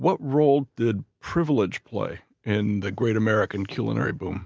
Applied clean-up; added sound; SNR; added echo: none; none; none; none.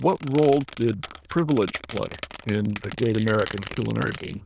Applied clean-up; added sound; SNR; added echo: neural diffusion model UNIVERSE++.